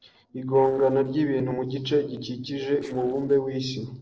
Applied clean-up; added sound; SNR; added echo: neural separator model SepFormer DNS4.